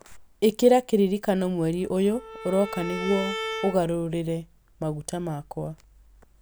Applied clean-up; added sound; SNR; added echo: none; Bowed string instrument; 10 dB; none.